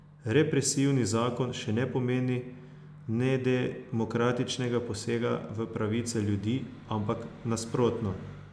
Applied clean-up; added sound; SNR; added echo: none; none; none; none.